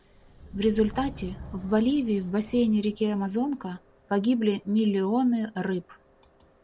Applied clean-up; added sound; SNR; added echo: none; Subway, metro, underground; 19 dB; none.